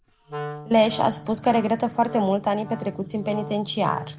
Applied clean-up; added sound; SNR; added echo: none; Wind instrument, woodwind instrument; 13 dB; none.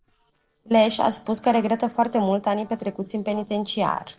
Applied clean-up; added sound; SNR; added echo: neural separator model SepFormer DNS4.